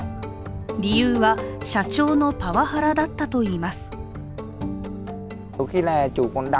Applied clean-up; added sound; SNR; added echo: none; Thunder; 16 dB; none.